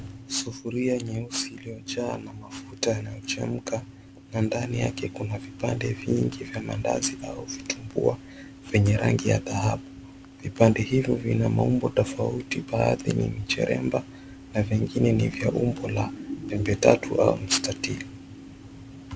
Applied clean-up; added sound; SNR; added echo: none; none; none; none.